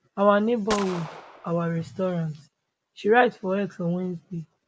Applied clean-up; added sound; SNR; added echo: none; Gunshot, gunfire; 12 dB; none.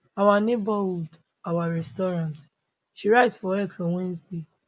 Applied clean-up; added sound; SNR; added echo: none; none; none; none.